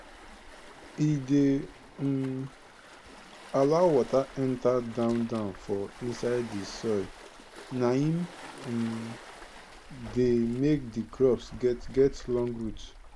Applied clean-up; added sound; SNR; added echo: none; Waves, surf; 16 dB; none.